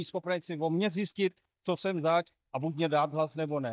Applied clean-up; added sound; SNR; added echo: neural mask model DeepFilterNet 3.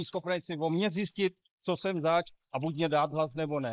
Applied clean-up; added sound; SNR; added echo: neural mask model Resemble Enhance denoiser.